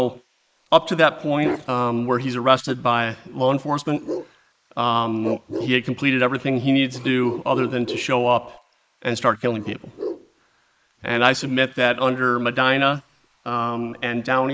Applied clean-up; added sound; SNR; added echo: neural mask model Resemble Enhance denoiser.